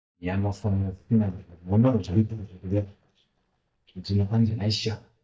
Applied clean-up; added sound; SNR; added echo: neural mask model DeepFilterNet 3.